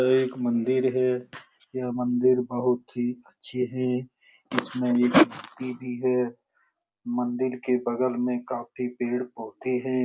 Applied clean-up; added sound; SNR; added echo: none; none; none; none.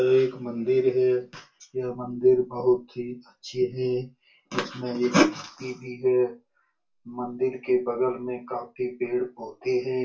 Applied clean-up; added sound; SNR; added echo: none; none; none; reverberation time 0.2 s.